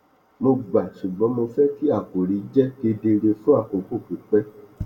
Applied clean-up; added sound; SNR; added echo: none; none; none; reverberation time 1.4 s.